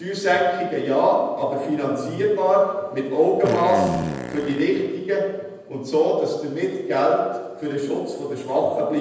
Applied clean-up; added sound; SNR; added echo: none; Fart; 6 dB; reverberation time 1.1 s.